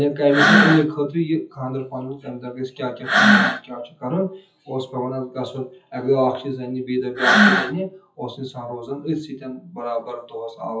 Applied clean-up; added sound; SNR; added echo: classical method WPE with log-MMSE.